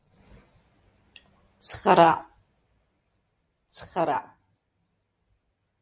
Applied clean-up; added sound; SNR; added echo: none; none; none; none.